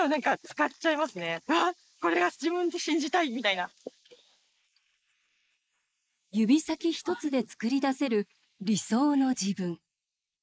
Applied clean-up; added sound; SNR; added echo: neural mask model Resemble Enhance denoiser.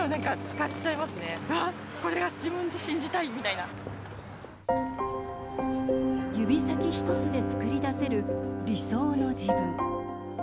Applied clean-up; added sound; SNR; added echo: none; Bowed string instrument; 7 dB; none.